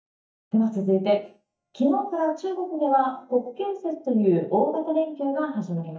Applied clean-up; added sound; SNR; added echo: neural mask model DeepFilterNet 3.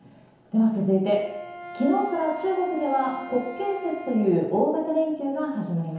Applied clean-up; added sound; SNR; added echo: none; Bowed string instrument; 17 dB; reverberation time 1.0 s.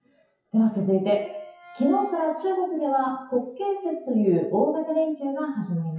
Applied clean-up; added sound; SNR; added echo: classical method WPE with log-MMSE.